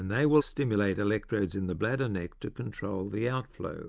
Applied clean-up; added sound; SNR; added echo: none; none; none; none.